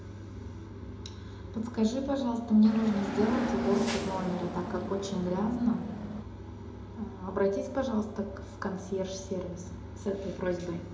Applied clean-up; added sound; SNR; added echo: none; Hiss / Bus / Engine; 3 dB; reverberation time 0.6 s.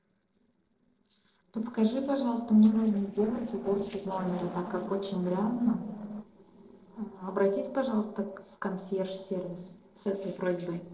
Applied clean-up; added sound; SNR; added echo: neural separator model SepFormer DNS4.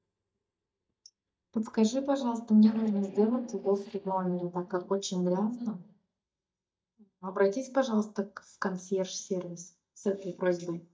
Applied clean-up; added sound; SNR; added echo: neural mask model DeepFilterNet 3.